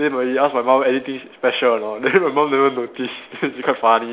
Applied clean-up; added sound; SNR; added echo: none; none; none; none.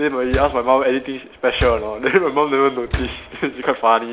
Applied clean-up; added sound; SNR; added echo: none; Slam; 12 dB; none.